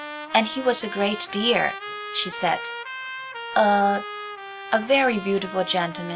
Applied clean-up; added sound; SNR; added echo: none; Trumpet; 11 dB; none.